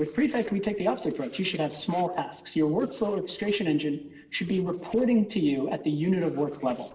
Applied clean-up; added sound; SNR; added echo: neural separator model SepFormer DNS4.